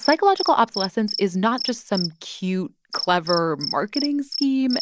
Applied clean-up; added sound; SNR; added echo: neural mask model Resemble Enhance denoiser.